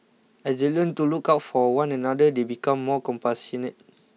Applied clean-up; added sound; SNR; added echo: none; none; none; none.